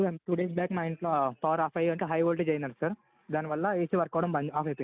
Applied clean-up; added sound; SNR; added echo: none; none; none; none.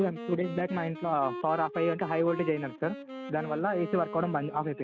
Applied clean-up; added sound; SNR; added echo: none; Wind instrument, woodwind instrument; 10 dB; none.